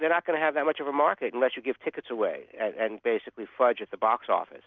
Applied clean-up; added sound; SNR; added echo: none; none; none; none.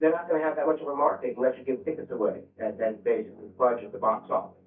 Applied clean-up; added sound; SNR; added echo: neural mask model DeepFilterNet 3.